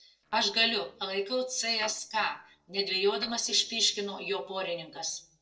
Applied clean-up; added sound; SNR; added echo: neural separator model SepFormer DNS4.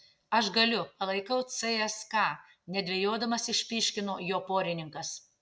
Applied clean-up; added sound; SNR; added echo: none; none; none; none.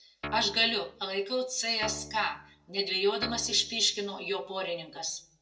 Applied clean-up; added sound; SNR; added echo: none; Guitar; 13 dB; reverberation time 0.2 s.